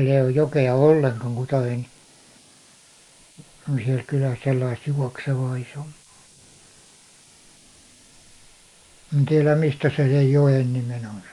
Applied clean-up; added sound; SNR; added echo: neural mask model Resemble Enhance denoiser.